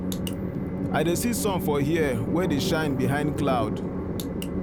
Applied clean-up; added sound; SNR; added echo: none; Train; 1 dB; none.